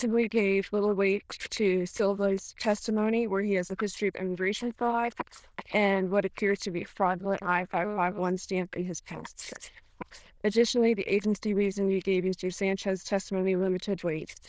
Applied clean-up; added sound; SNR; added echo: neural diffusion model UNIVERSE++.